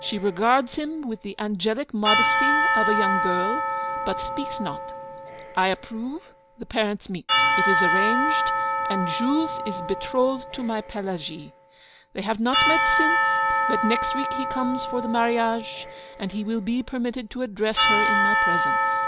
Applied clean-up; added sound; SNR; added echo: none; Church bell / Percussion; -2 dB; none.